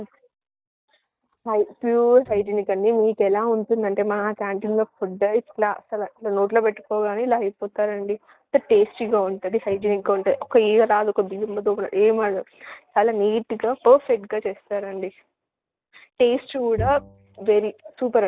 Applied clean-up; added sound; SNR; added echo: neural mask model DeepFilterNet 3.